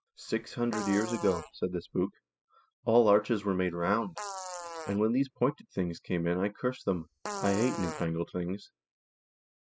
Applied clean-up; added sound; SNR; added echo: classical method spectral subtraction.